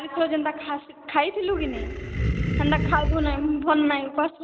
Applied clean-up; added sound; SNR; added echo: none; Animal; 2 dB; none.